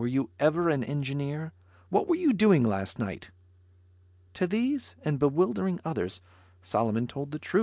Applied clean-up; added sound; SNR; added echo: none; none; none; none.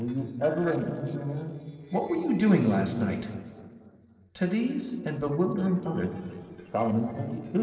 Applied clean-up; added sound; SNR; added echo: neural separator model SepFormer DNS4.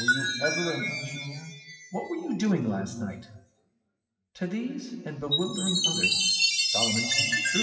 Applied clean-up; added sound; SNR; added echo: classical method WPE with log-MMSE.